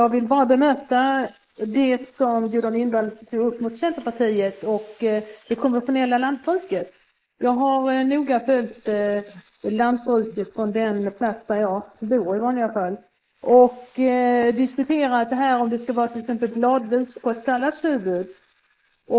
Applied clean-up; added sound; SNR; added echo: neural mask model Resemble Enhance denoiser.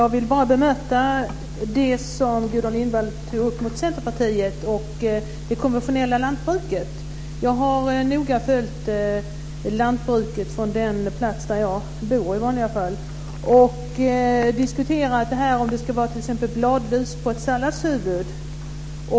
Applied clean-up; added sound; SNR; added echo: none; none; none; none.